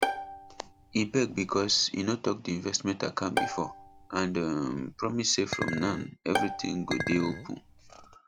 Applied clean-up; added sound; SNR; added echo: none; Chink, clink + Bowed string instrument; 5 dB; none.